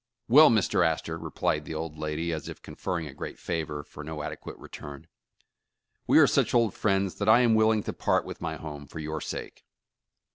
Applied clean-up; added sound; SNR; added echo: none; none; none; none.